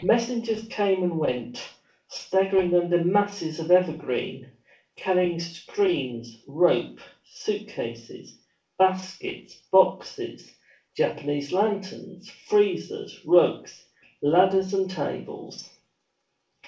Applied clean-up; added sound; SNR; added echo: none; none; none; reverberation time 0.3 s.